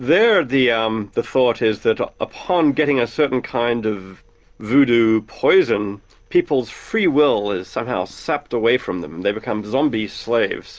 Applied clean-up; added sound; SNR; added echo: none; none; none; none.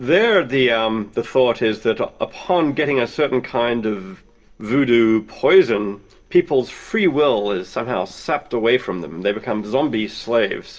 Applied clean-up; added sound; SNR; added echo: none; none; none; reverberation time 0.3 s.